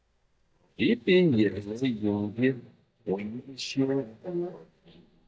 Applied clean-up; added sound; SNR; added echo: neural mask model DeepFilterNet 3.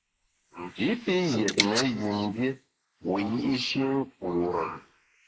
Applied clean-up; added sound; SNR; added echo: neural mask model Resemble Enhance denoiser.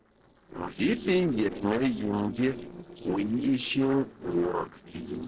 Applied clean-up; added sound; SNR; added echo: neural separator model SepFormer DNS4.